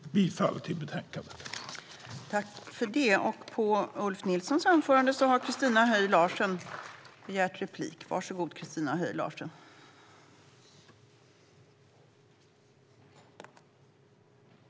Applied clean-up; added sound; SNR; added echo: none; none; none; none.